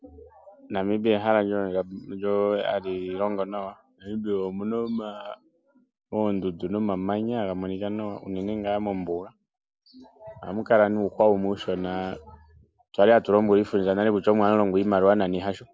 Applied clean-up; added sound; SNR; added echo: none; none; none; none.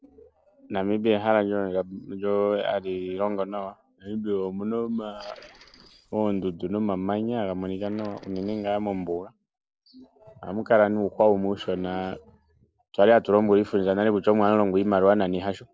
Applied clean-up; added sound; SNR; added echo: neural separator model SepFormer DNS4.